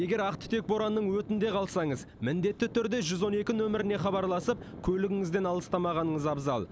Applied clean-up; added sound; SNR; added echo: none; none; none; none.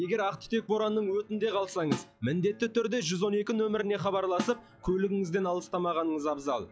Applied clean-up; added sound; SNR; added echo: classical method log-MMSE.